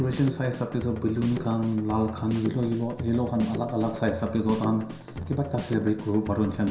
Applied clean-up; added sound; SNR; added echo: none; Drum kit; 11 dB; reverberation time 0.7 s.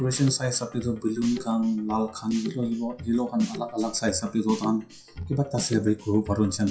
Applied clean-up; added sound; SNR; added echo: classical method WPE with log-MMSE.